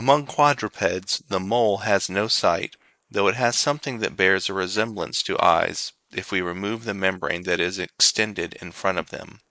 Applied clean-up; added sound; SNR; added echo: neural mask model Resemble Enhance denoiser.